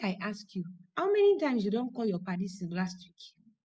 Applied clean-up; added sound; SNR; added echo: none; none; none; none.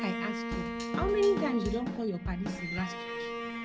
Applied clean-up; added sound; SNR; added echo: none; Drum kit + Bowed string instrument; 2 dB; none.